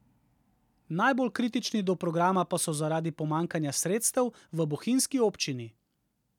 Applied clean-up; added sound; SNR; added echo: none; none; none; none.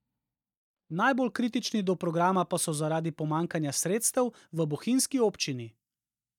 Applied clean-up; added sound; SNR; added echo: neural mask model DeepFilterNet 3.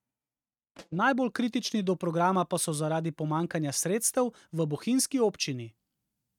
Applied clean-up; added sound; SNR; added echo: neural mask model RNNoise.